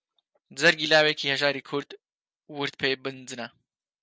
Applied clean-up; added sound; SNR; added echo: none; none; none; none.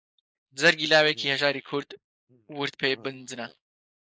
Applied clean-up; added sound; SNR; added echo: neural mask model Resemble Enhance denoiser.